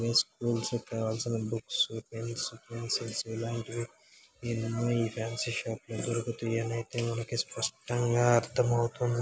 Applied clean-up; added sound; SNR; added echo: none; none; none; none.